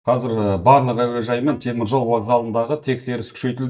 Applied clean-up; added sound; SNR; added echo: neural mask model DeepFilterNet 3.